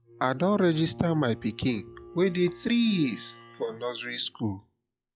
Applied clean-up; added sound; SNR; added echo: classical method log-MMSE.